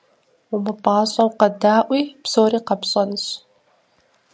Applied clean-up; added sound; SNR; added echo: none; none; none; none.